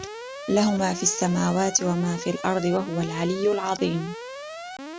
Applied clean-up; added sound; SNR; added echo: none; Alarm; 12 dB; none.